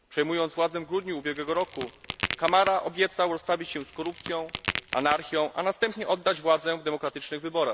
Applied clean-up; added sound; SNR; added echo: none; Crack; 10 dB; none.